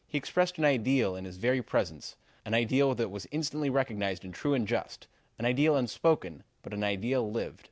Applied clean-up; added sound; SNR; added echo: none; none; none; none.